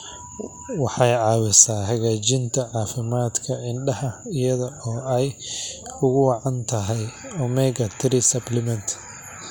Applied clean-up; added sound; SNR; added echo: none; none; none; none.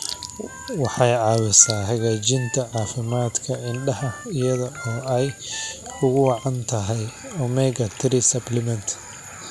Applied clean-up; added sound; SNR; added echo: none; Harmonica + Sink (filling or washing) / Water tap, faucet; 17 dB; none.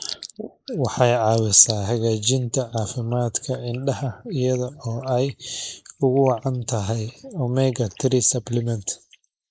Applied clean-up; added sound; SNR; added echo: neural mask model Resemble Enhance denoiser.